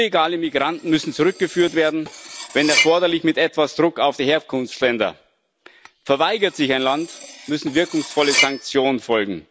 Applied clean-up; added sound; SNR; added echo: none; Cutlery, silverware; 8 dB; none.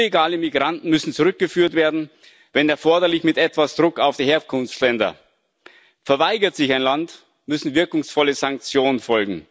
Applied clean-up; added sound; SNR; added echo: none; none; none; none.